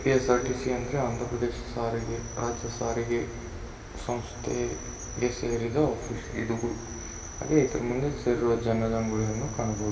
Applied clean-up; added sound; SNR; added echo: none; Cricket; 10 dB; reverberation time 2.3 s.